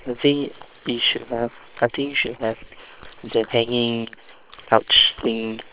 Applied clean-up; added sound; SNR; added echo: neural separator model SepFormer WHAM!.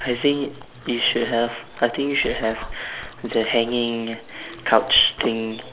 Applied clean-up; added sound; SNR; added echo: none; Chewing, mastication; 18 dB; none.